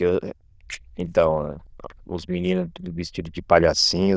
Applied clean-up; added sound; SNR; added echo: neural diffusion model UNIVERSE++.